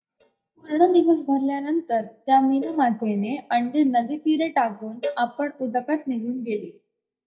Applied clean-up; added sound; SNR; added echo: neural mask model DeepFilterNet 3.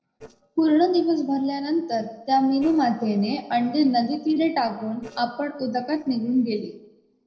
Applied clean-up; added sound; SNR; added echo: neural separator model SepFormer DNS4.